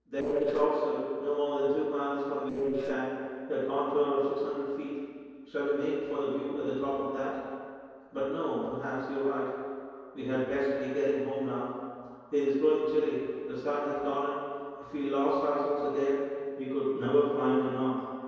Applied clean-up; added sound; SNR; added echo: neural separator model SepFormer DNS4.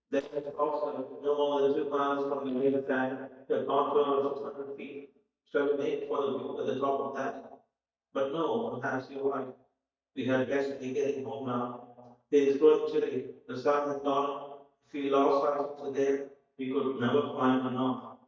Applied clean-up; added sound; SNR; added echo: neural mask model DeepFilterNet 3.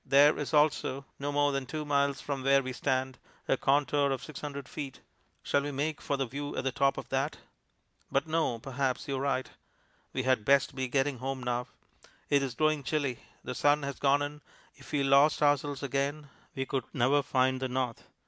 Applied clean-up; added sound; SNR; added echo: none; none; none; none.